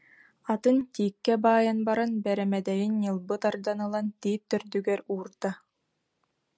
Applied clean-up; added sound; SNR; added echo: none; none; none; none.